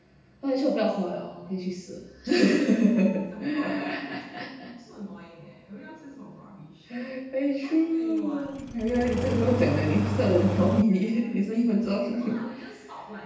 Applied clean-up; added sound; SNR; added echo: none; Engine starting; 3 dB; reverberation time 0.9 s.